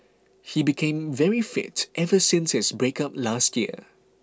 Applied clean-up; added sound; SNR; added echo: none; none; none; none.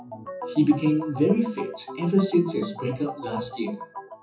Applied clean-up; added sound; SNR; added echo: classical method WPE with log-MMSE.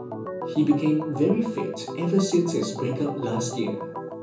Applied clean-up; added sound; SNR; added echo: none; Organ; 8 dB; reverberation time 1.2 s.